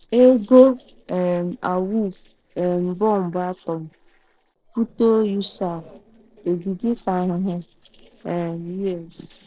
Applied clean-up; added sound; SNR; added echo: neural separator model SepFormer DNS4.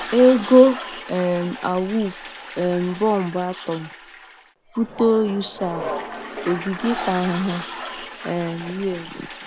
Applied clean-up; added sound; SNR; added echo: none; Toilet flush; 12 dB; none.